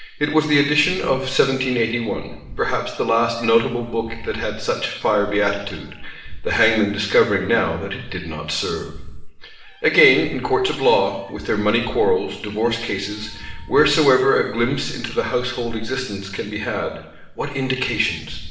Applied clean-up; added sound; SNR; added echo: none; Meow; 14 dB; reverberation time 0.8 s.